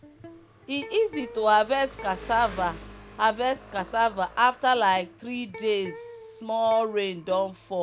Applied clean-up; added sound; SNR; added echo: none; Electric guitar + Engine; 17 dB; none.